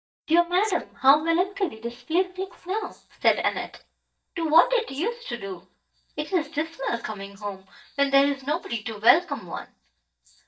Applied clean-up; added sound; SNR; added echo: neural mask model DeepFilterNet 3.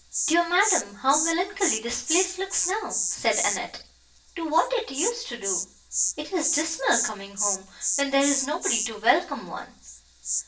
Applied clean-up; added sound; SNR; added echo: none; Insect; 3 dB; reverberation time 0.3 s.